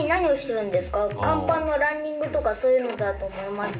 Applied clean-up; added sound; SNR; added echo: none; Drum kit; 15 dB; reverberation time 0.2 s.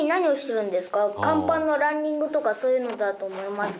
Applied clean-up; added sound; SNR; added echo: none; none; none; none.